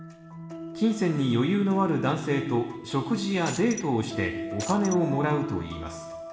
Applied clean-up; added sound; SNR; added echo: none; Shatter; 12 dB; reverberation time 1.2 s.